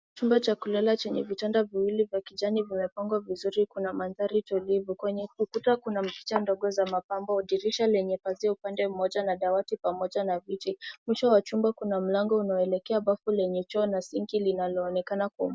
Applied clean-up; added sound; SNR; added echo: none; none; none; none.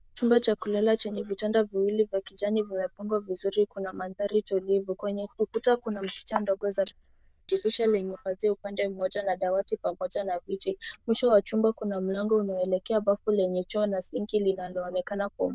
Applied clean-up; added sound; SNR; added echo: neural diffusion model UNIVERSE++.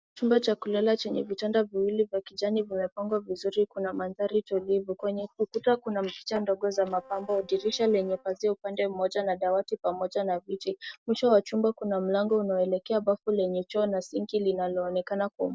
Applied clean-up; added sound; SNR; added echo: neural separator model SepFormer DNS4.